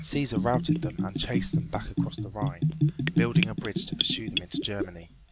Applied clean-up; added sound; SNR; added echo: none; Bathtub (filling or washing) / Gurgling; -4 dB; none.